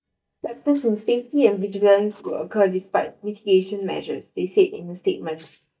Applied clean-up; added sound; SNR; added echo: neural mask model DeepFilterNet 3.